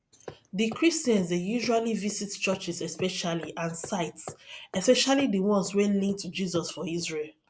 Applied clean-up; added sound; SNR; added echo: neural mask model Resemble Enhance denoiser.